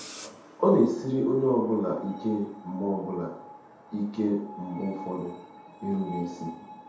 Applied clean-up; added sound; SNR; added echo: none; Screech; 16 dB; reverberation time 0.8 s.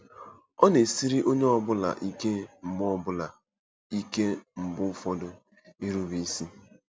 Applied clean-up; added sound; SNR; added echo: none; none; none; none.